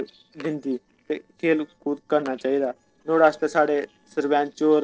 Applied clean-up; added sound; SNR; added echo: neural separator model SepFormer DNS4.